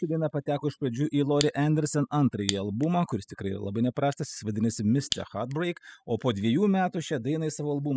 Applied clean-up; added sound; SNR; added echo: classical method spectral subtraction.